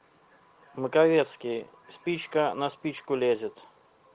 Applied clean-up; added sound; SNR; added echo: none; none; none; none.